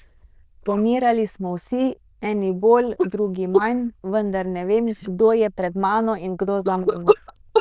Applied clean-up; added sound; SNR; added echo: neural diffusion model UNIVERSE++.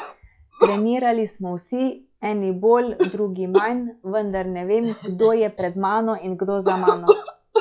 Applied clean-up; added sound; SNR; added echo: classical method log-MMSE.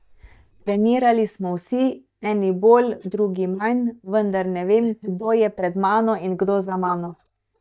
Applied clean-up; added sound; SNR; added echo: neural mask model DeepFilterNet 3.